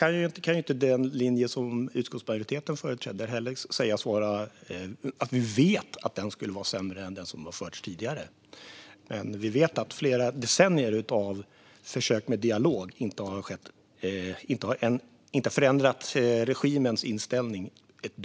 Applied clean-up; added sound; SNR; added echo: none; none; none; none.